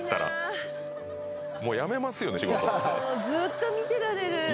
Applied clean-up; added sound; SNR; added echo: none; none; none; none.